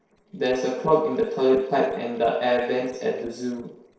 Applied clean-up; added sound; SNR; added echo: neural separator model SepFormer DNS4.